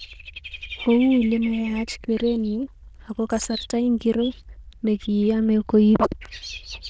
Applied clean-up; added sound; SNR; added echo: neural diffusion model UNIVERSE++.